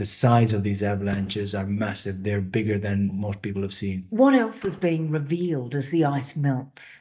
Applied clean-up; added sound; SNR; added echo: neural mask model DeepFilterNet 3.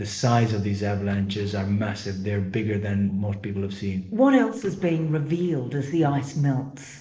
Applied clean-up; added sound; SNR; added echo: neural separator model SepFormer DNS4.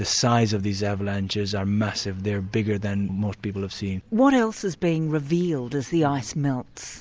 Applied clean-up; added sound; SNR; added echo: none; none; none; none.